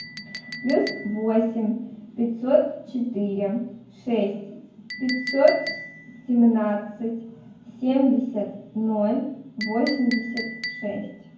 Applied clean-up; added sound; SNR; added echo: none; Chink, clink; 14 dB; reverberation time 0.9 s.